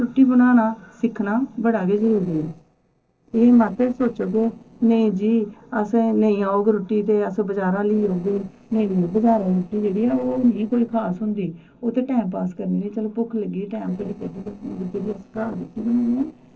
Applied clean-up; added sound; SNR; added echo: neural separator model SepFormer DNS4.